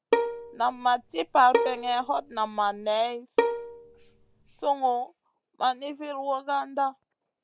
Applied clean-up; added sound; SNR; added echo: none; Bowed string instrument; 3 dB; none.